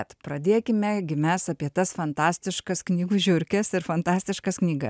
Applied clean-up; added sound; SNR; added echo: none; none; none; none.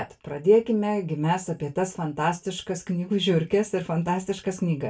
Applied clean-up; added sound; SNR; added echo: none; none; none; reverberation time 0.2 s.